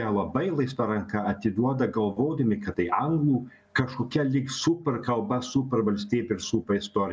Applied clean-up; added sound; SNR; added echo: none; none; none; none.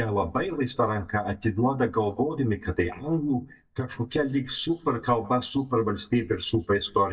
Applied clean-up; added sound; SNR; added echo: neural mask model DeepFilterNet 3.